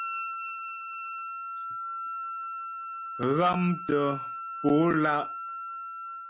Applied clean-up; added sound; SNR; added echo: none; Wind instrument, woodwind instrument; 6 dB; none.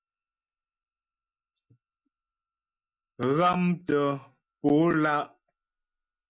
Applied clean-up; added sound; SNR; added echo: neural mask model DeepFilterNet 3.